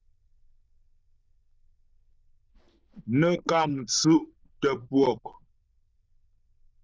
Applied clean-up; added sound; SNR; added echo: neural diffusion model UNIVERSE++.